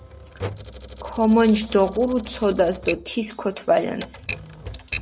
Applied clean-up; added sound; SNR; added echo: none; Typewriter; 13 dB; none.